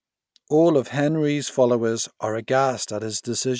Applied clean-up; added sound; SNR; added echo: none; none; none; none.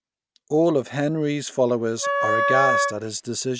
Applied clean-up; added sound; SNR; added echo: none; Wind instrument, woodwind instrument; -1 dB; none.